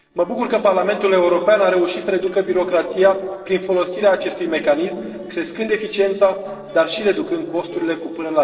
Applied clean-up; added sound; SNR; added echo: neural separator model SepFormer DNS4.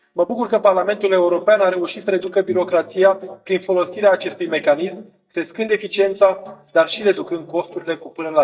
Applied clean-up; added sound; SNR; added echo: neural mask model DeepFilterNet 3.